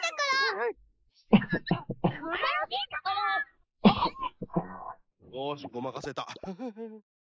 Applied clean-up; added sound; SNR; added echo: neural mask model Resemble Enhance denoiser.